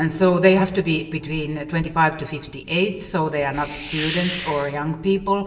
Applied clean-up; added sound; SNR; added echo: none; Hiss; 2 dB; reverberation time 0.9 s.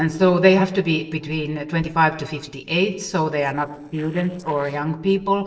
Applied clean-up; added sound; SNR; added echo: neural separator model SepFormer DNS4.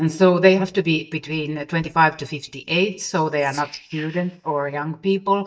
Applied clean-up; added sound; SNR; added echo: neural mask model DeepFilterNet 3.